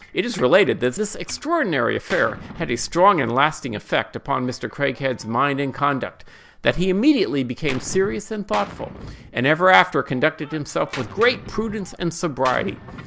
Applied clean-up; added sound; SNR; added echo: none; Gunshot, gunfire; 19 dB; none.